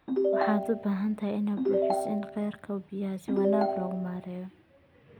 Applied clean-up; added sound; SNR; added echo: none; Ringtone / Chime; -2 dB; none.